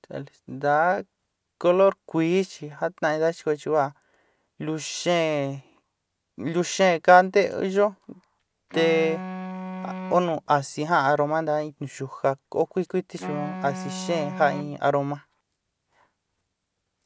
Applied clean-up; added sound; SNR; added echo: none; Wind instrument, woodwind instrument; 11 dB; none.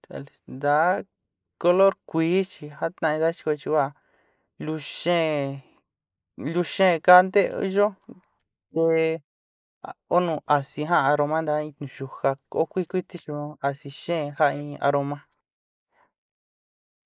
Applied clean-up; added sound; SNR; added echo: neural mask model Resemble Enhance denoiser.